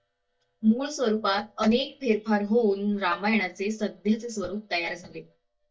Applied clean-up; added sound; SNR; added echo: neural mask model DeepFilterNet 3.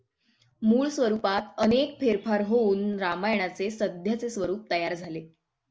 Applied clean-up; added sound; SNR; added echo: none; none; none; none.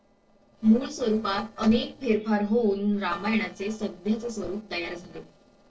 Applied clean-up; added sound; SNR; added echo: neural separator model SepFormer DNS4.